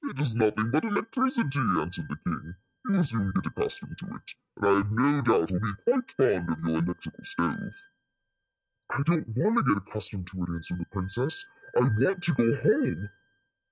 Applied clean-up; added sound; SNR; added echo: neural mask model RNNoise.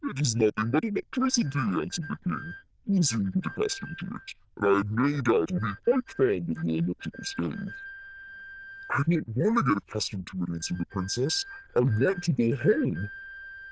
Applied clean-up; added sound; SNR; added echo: neural diffusion model UNIVERSE++.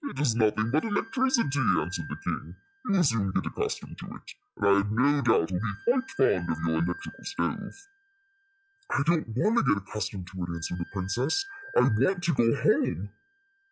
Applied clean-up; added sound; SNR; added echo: classical method log-MMSE.